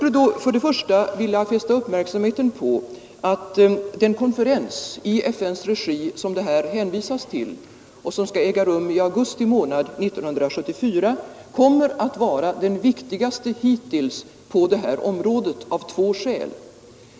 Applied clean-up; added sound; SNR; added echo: none; none; none; none.